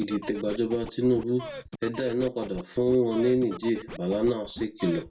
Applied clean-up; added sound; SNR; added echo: none; Scratching (performance technique); 14 dB; reverberation time 0.2 s.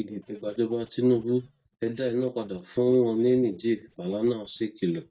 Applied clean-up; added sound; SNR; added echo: neural mask model DeepFilterNet 3.